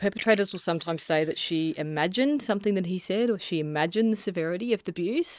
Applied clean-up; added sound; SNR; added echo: neural mask model Resemble Enhance denoiser.